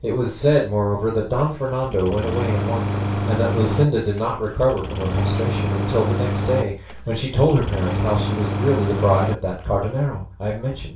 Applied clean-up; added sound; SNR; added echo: none; Engine starting; 2 dB; reverberation time 0.2 s.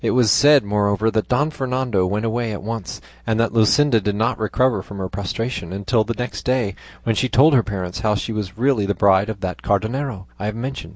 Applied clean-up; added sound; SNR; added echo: none; none; none; none.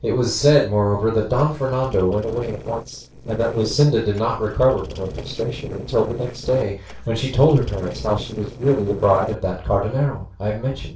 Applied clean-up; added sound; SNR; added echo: neural separator model SepFormer DNS4.